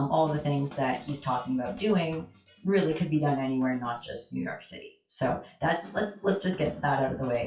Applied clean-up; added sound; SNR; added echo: classical method WPE with log-MMSE.